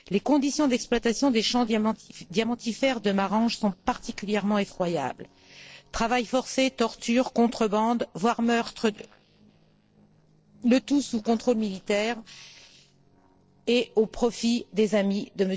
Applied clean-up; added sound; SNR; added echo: neural separator model SepFormer DNS4.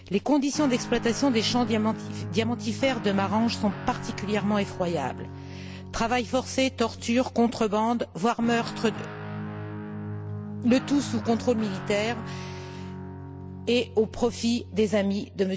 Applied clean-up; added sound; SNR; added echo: none; Guitar; 10 dB; none.